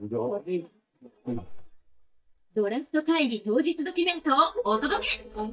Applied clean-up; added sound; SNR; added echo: neural mask model DeepFilterNet 3.